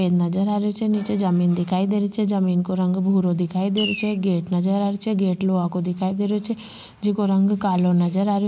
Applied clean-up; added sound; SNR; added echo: none; Fireworks; 7 dB; none.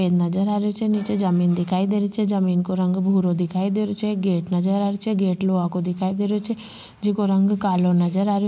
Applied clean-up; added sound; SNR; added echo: none; none; none; none.